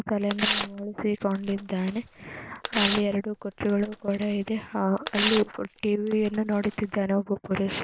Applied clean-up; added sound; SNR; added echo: none; Tearing; 4 dB; none.